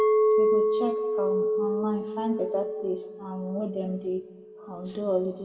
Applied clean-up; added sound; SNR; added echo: none; Chink, clink; -4 dB; reverberation time 1.2 s.